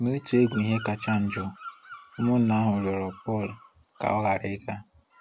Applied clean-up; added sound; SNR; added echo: none; Bird vocalization, bird call, bird song; 18 dB; none.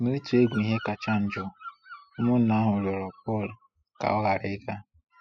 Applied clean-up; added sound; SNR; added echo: classical method spectral subtraction.